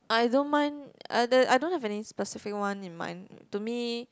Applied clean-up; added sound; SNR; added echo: none; none; none; none.